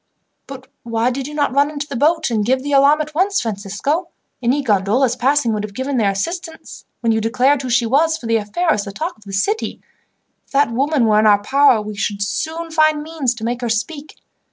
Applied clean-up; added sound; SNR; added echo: none; none; none; none.